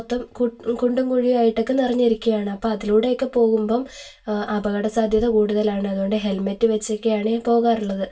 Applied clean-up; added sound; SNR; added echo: none; none; none; reverberation time 0.1 s.